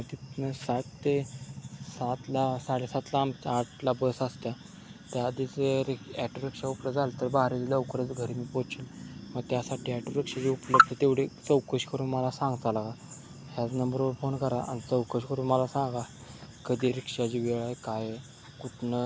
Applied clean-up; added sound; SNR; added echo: none; none; none; none.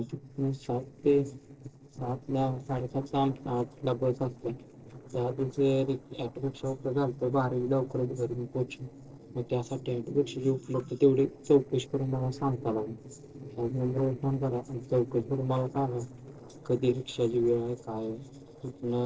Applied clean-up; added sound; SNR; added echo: neural separator model SepFormer DNS4.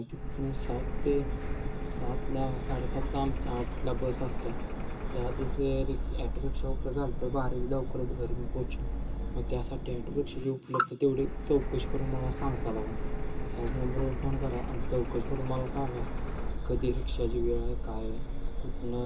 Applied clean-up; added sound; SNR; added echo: none; Printer; -2 dB; reverberation time 0.2 s.